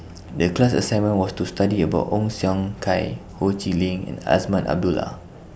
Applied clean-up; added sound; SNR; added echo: none; none; none; none.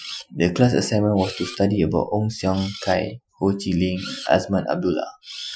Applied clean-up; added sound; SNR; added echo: classical method Wiener filter.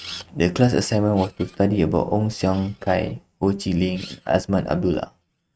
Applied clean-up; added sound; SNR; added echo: neural mask model RNNoise.